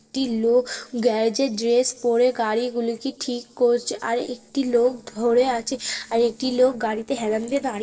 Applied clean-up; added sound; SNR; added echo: neural separator model SepFormer DNS4.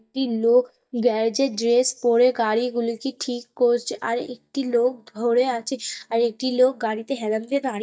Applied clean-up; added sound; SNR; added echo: neural mask model DeepFilterNet 3.